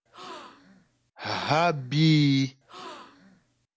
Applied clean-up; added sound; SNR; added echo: none; Gasp; 19 dB; none.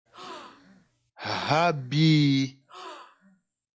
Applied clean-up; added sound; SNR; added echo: classical method log-MMSE.